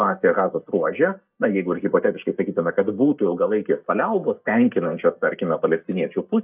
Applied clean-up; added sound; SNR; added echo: neural mask model DeepFilterNet 3.